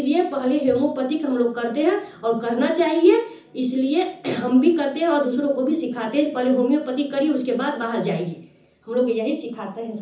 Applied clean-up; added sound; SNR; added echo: none; none; none; reverberation time 0.6 s.